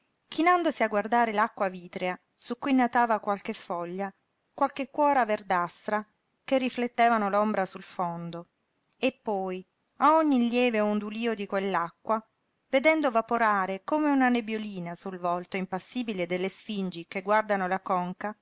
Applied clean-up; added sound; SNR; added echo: none; none; none; none.